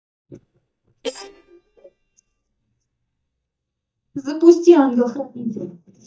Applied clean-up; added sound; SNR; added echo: neural mask model DeepFilterNet 3.